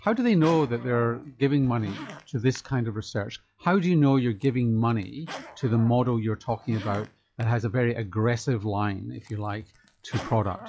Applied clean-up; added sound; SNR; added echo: classical method log-MMSE.